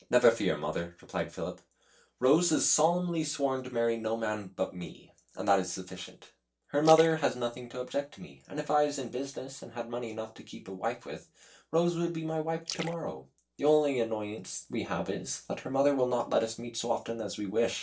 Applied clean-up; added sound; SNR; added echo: neural separator model SepFormer DNS4.